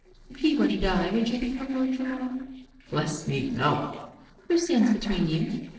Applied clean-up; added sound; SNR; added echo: neural separator model SepFormer DNS4.